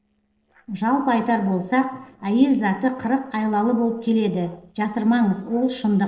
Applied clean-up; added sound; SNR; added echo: neural separator model SepFormer DNS4.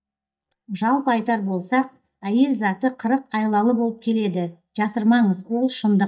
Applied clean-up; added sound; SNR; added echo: neural mask model DeepFilterNet 3.